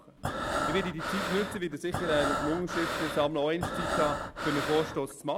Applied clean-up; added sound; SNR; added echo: none; Breathing; 2 dB; none.